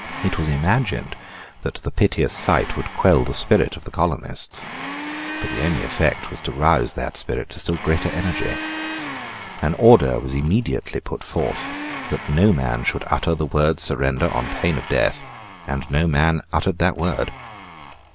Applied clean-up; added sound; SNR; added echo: none; Domestic sounds, home sounds; 13 dB; none.